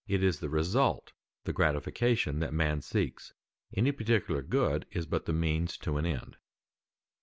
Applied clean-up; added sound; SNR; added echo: none; none; none; none.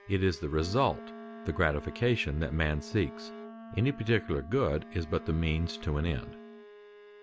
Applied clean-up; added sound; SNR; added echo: none; Wind instrument, woodwind instrument + Bowed string instrument; 15 dB; none.